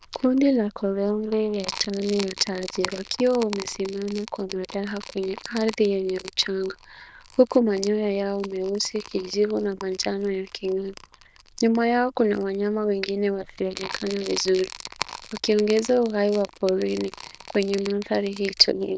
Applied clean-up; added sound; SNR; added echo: neural diffusion model UNIVERSE++.